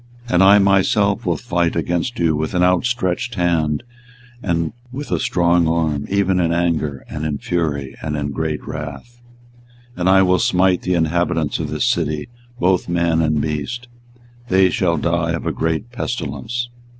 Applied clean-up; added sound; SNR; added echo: none; none; none; none.